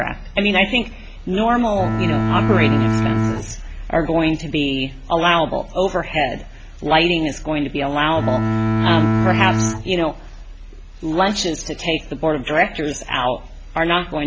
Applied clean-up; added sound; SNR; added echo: none; Bowed string instrument; -2 dB; none.